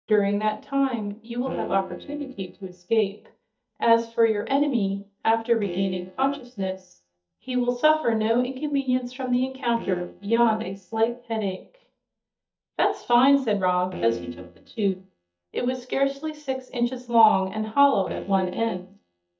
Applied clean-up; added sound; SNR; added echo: neural mask model DeepFilterNet 3.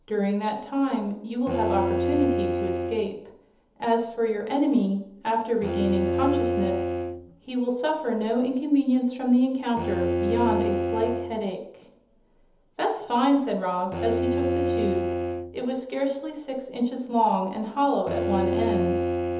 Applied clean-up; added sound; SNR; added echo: none; Bowed string instrument; 3 dB; reverberation time 0.8 s.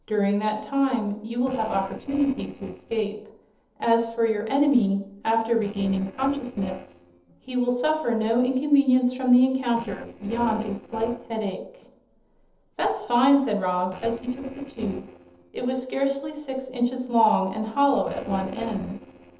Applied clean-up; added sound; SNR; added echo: neural separator model SepFormer DNS4.